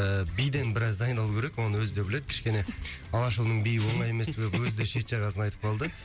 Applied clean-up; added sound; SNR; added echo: none; none; none; none.